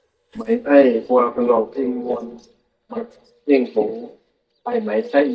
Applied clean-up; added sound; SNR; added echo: neural mask model DeepFilterNet 3.